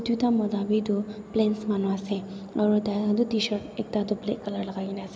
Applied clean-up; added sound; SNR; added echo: none; none; none; none.